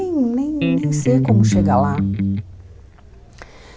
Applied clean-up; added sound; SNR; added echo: none; Electric guitar; -5 dB; none.